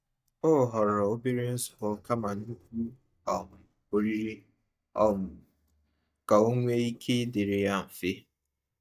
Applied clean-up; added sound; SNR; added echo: neural mask model DeepFilterNet 3.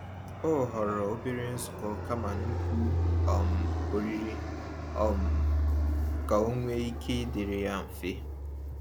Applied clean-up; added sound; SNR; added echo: none; Fixed-wing aircraft, airplane; -2 dB; none.